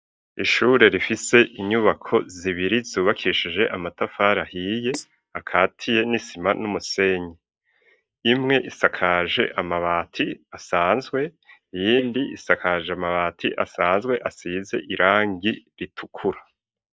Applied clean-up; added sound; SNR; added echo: neural mask model DeepFilterNet 3.